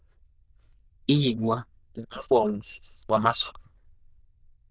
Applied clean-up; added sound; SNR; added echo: neural diffusion model UNIVERSE++.